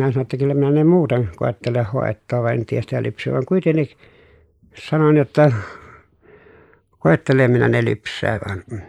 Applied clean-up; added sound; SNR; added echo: neural mask model Resemble Enhance denoiser.